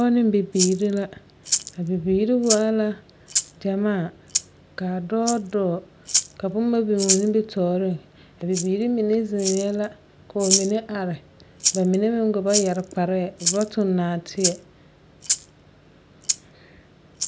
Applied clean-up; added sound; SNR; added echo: none; Rattle (instrument); 6 dB; none.